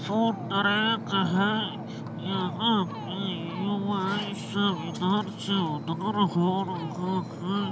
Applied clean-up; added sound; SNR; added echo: none; Ocean; 8 dB; none.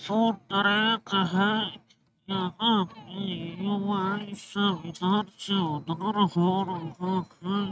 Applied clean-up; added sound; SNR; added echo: neural mask model RNNoise.